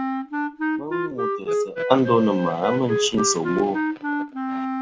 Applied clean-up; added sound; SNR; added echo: none; Wind instrument, woodwind instrument; 1 dB; none.